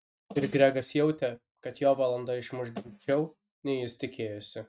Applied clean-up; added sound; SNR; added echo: neural mask model RNNoise.